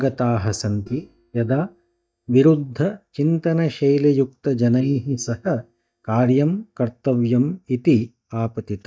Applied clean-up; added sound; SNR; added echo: neural mask model DeepFilterNet 3.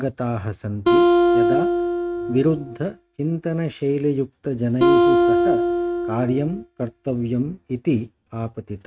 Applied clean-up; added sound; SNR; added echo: neural mask model RNNoise.